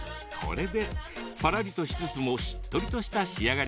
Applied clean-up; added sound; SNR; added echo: none; Water / Splash, splatter; 19 dB; none.